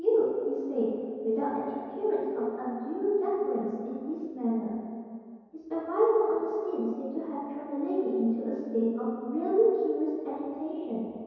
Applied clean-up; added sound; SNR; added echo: none; none; none; reverberation time 2.2 s.